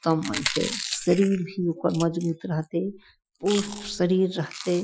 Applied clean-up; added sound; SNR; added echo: classical method Wiener filter.